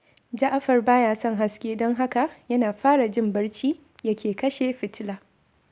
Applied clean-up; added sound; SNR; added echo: none; none; none; none.